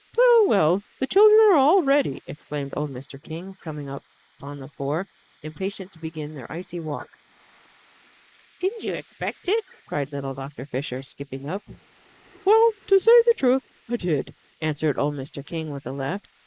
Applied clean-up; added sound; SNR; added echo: neural mask model Resemble Enhance denoiser.